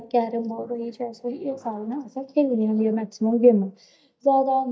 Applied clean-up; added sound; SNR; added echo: neural mask model DeepFilterNet 3.